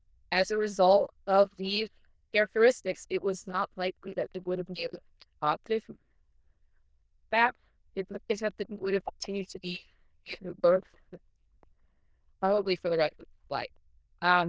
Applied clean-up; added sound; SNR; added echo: neural diffusion model UNIVERSE++.